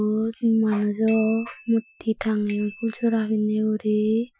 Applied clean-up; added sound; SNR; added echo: classical method Wiener filter.